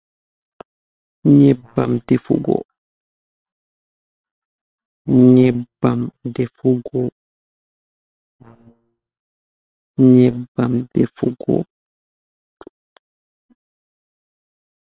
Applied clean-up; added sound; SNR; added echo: neural separator model SepFormer WHAM!.